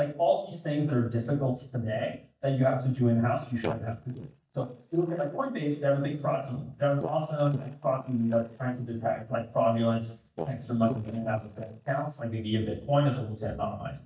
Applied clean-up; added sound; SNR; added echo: neural mask model DeepFilterNet 3.